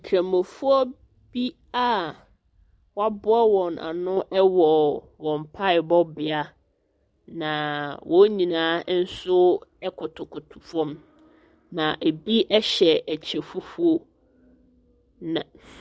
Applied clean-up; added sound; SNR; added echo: none; none; none; none.